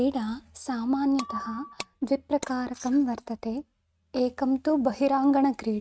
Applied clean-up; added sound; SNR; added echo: neural mask model RNNoise.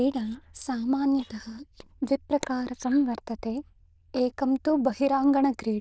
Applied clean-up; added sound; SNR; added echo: neural diffusion model UNIVERSE++.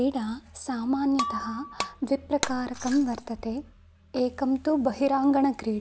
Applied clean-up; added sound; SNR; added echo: none; Shatter; 10 dB; none.